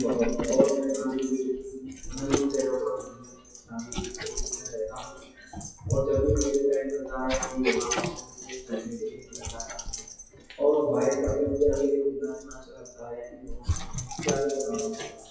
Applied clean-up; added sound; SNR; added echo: classical method WPE with log-MMSE.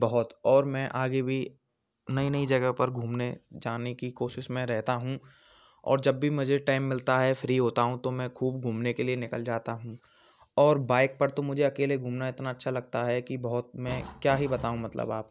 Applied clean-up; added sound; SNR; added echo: none; none; none; none.